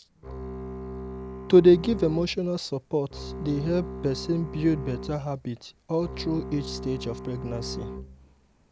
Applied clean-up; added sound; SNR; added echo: none; Bowed string instrument; 11 dB; none.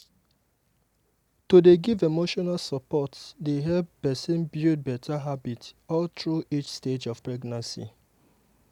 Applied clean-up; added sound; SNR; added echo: none; none; none; none.